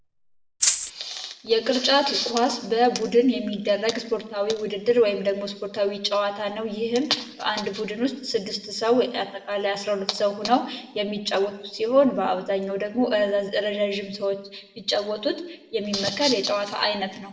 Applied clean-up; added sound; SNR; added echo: none; Rattle (instrument); -3 dB; reverberation time 0.7 s.